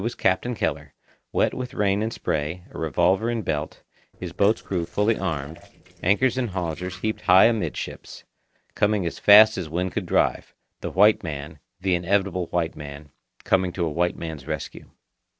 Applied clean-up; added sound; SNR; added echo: neural separator model SepFormer DNS4.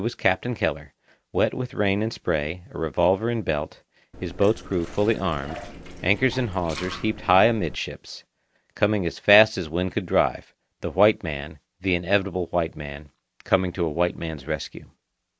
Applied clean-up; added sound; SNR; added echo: none; Liquid; 14 dB; none.